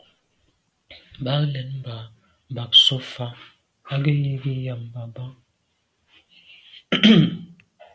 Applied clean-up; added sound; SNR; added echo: none; none; none; none.